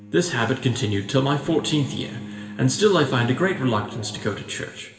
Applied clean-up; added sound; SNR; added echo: none; Bowed string instrument; 16 dB; reverberation time 1.7 s.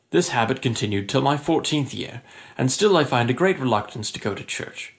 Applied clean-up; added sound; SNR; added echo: none; none; none; none.